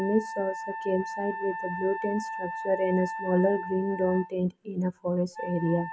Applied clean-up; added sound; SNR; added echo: none; Wind instrument, woodwind instrument; 8 dB; none.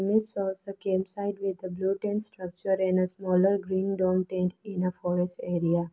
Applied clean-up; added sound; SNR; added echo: none; none; none; none.